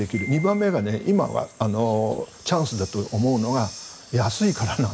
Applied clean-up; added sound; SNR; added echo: none; Hiss + Wind chime; 17 dB; none.